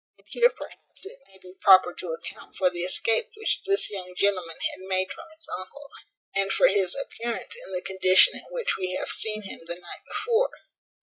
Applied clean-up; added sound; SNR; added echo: neural mask model DeepFilterNet 3.